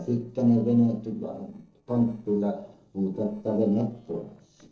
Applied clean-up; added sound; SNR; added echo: neural separator model SepFormer DNS4.